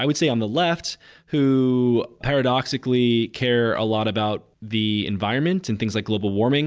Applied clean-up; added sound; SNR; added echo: none; none; none; none.